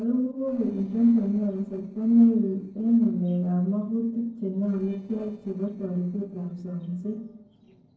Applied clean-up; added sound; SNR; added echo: neural separator model SepFormer DNS4.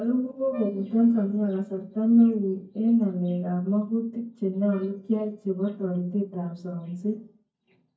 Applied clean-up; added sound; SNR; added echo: neural mask model DeepFilterNet 3.